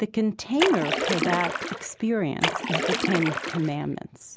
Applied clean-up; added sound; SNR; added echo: none; Splash, splatter; 1 dB; none.